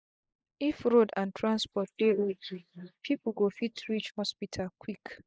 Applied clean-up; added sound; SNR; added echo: neural mask model Resemble Enhance denoiser.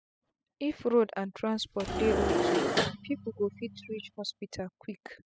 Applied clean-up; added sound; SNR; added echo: classical method spectral subtraction.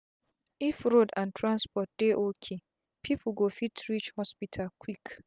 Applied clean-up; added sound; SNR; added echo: none; none; none; none.